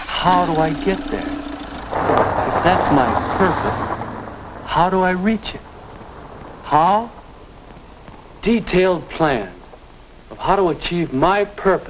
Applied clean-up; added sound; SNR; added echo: none; Engine starting; 5 dB; none.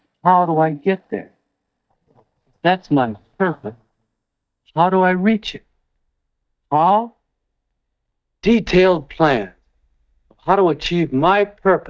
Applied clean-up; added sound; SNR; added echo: neural mask model DeepFilterNet 3.